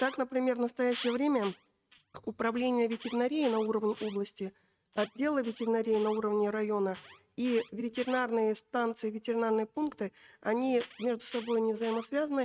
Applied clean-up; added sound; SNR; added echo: neural mask model RNNoise.